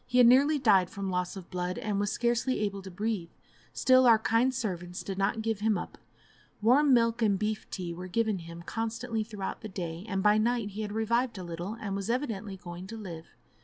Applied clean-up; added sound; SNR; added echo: none; none; none; none.